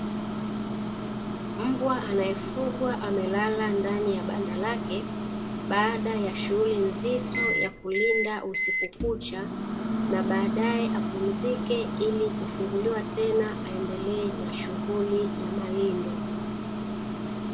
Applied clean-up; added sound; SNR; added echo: none; Microwave oven; 1 dB; reverberation time 1.2 s.